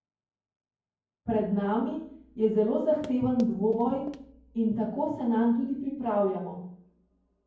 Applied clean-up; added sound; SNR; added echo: none; Run; 20 dB; reverberation time 0.9 s.